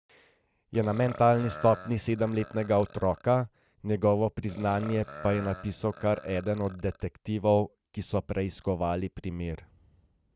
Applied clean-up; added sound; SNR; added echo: none; Burping, eructation; 17 dB; none.